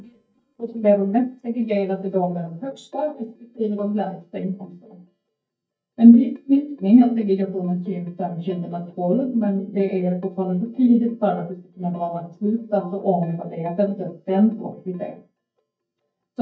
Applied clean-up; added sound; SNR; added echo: neural mask model DeepFilterNet 3.